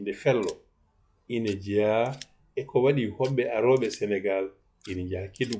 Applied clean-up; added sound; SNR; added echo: classical method log-MMSE.